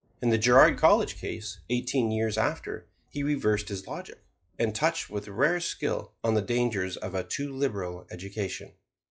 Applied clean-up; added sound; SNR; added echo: classical method log-MMSE.